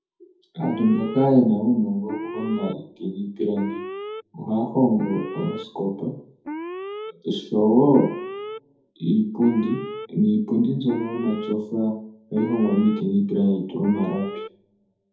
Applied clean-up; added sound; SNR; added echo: none; Alarm; 12 dB; reverberation time 0.5 s.